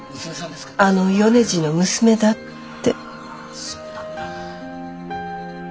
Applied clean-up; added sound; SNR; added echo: none; none; none; none.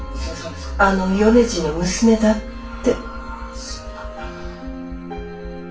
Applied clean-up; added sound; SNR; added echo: none; Accelerating, revving, vroom; 11 dB; reverberation time 0.3 s.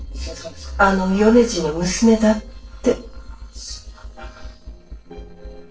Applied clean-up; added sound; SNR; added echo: neural separator model SepFormer DNS4.